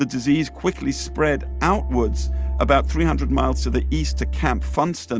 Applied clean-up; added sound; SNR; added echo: none; none; none; none.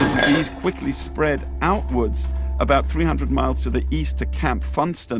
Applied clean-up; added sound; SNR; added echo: none; Dishes, pots, and pans; 9 dB; none.